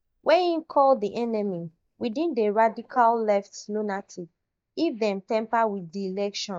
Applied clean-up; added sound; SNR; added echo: neural mask model DeepFilterNet 3.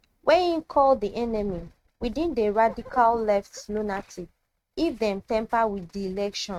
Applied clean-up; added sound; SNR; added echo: neural mask model RNNoise.